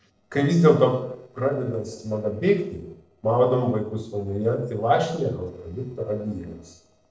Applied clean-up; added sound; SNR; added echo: neural separator model SepFormer DNS4.